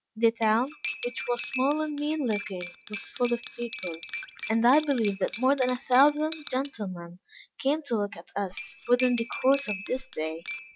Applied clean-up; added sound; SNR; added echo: none; Cutlery, silverware; 9 dB; none.